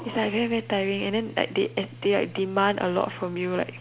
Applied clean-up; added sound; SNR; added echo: none; Mechanical fan; 18 dB; none.